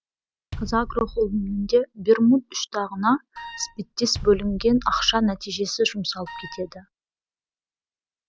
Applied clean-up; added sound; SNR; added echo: none; Wind instrument, woodwind instrument + Bass drum; 14 dB; none.